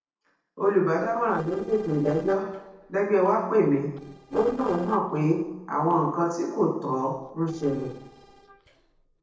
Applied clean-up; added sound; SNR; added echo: neural separator model SepFormer DNS4.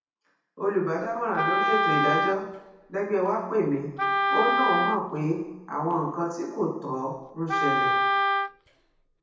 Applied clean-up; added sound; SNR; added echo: none; Wind instrument, woodwind instrument; -2 dB; reverberation time 0.9 s.